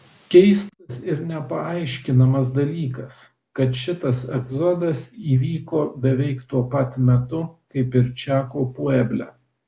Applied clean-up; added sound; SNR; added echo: none; none; none; none.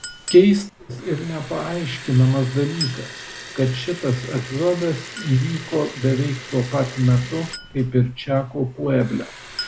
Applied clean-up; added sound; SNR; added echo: none; Chink, clink + Liquid; 14 dB; none.